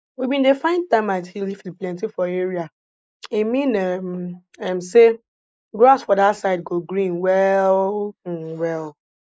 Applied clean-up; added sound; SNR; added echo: neural mask model Resemble Enhance denoiser.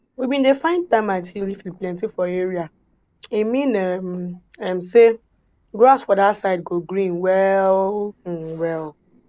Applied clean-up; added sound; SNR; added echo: neural separator model SepFormer DNS4.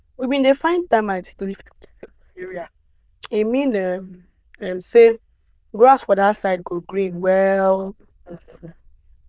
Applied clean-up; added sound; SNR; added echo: neural diffusion model UNIVERSE++.